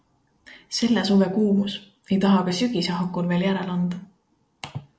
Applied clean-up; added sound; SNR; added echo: none; none; none; none.